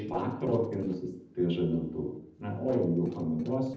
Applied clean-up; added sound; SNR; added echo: neural separator model SepFormer DNS4.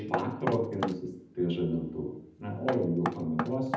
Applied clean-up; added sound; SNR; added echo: none; Knock; 6 dB; reverberation time 0.8 s.